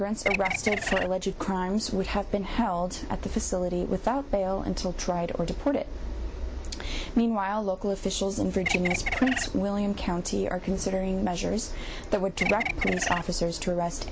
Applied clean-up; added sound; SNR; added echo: none; Bird; 2 dB; none.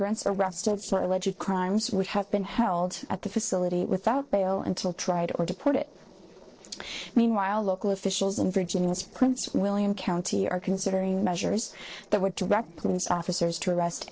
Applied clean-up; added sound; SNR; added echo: neural separator model SepFormer DNS4.